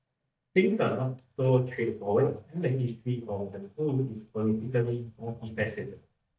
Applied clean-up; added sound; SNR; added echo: neural mask model DeepFilterNet 3.